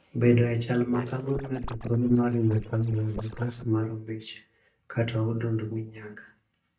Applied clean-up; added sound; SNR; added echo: neural mask model DeepFilterNet 3.